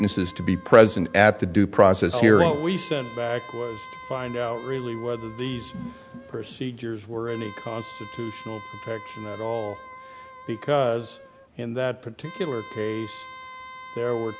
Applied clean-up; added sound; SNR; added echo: none; Wind instrument, woodwind instrument; 18 dB; none.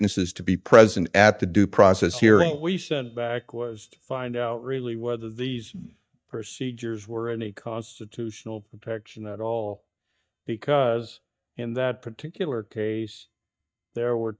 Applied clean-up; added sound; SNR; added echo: neural mask model DeepFilterNet 3.